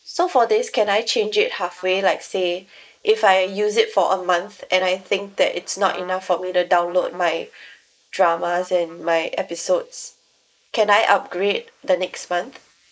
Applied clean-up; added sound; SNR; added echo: neural mask model Resemble Enhance denoiser.